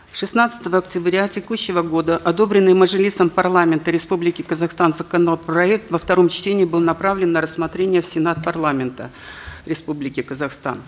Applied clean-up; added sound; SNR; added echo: none; none; none; none.